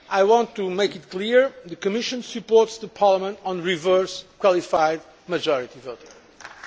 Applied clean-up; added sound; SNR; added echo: none; none; none; none.